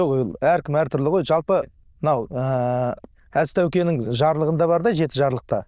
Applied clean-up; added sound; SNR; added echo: neural diffusion model UNIVERSE++.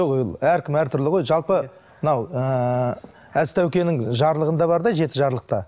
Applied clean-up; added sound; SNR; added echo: none; none; none; none.